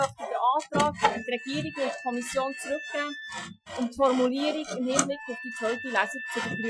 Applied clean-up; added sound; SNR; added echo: classical method Wiener filter.